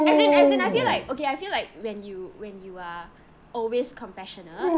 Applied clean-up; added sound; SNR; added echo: none; Dog; -3 dB; none.